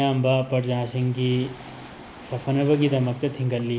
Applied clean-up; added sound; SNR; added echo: none; Waves, surf; 20 dB; reverberation time 0.6 s.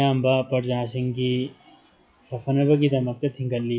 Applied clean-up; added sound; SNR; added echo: classical method WPE with log-MMSE.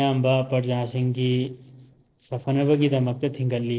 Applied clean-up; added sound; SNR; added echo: neural separator model SepFormer DNS4.